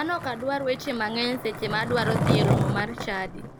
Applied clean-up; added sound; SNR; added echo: none; Skateboard; -1 dB; none.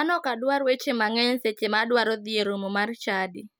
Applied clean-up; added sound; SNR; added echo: none; none; none; none.